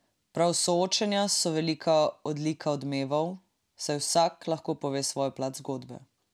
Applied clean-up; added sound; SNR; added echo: none; none; none; none.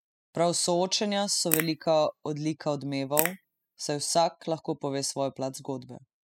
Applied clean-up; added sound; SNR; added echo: classical method spectral subtraction.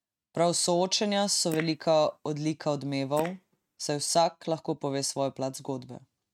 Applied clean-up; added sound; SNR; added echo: neural mask model RNNoise.